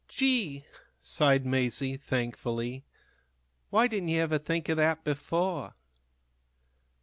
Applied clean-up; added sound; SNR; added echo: none; none; none; none.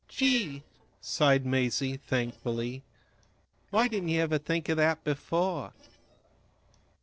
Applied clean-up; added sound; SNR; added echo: neural separator model SepFormer DNS4.